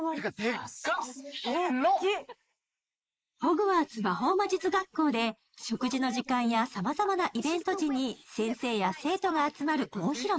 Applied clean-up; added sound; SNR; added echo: neural mask model Resemble Enhance denoiser.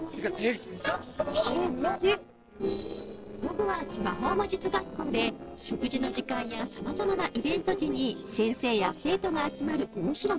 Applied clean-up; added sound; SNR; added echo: neural separator model SepFormer DNS4.